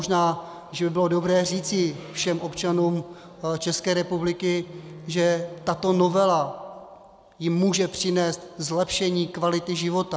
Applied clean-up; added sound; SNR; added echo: none; Bowed string instrument; 20 dB; none.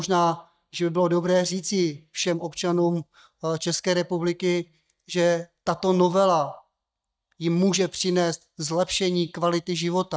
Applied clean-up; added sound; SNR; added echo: neural mask model DeepFilterNet 3.